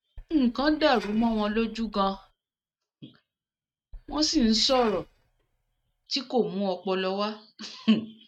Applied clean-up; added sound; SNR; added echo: neural mask model RNNoise.